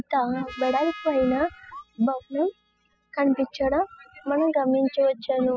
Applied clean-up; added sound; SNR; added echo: classical method spectral subtraction.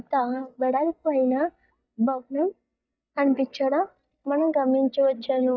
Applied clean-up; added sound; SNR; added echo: neural mask model DeepFilterNet 3.